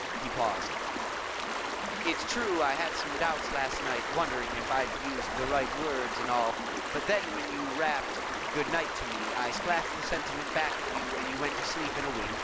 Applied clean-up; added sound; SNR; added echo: none; Stream; 0 dB; none.